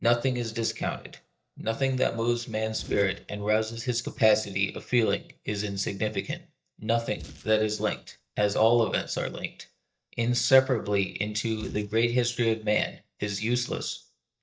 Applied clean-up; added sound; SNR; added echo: neural mask model DeepFilterNet 3.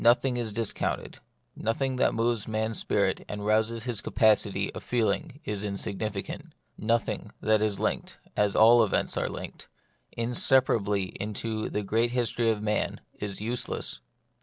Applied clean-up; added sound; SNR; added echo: none; none; none; none.